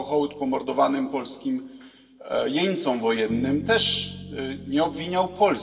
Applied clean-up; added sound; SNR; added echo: none; Bass guitar; 16 dB; reverberation time 1.5 s.